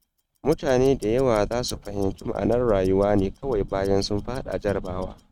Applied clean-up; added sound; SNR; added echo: neural mask model RNNoise.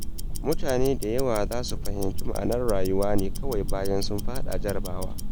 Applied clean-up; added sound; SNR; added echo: none; Tick-tock; -3 dB; none.